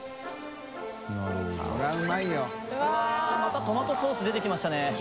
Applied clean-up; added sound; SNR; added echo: none; Wind instrument, woodwind instrument; 17 dB; none.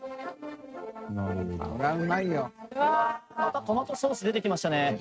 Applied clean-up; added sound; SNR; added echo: neural mask model RNNoise.